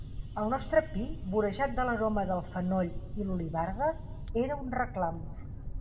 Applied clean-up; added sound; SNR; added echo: none; Boat, Water vehicle; 6 dB; reverberation time 1.0 s.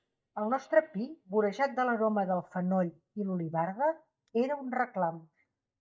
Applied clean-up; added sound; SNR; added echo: neural mask model DeepFilterNet 3.